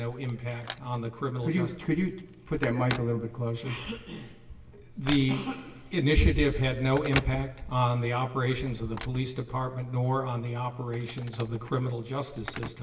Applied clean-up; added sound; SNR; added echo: none; Telephone; 14 dB; reverberation time 1.4 s.